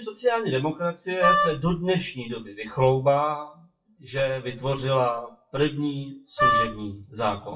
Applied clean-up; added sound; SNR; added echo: classical method WPE with log-MMSE.